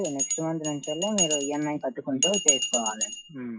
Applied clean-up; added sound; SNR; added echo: classical method log-MMSE.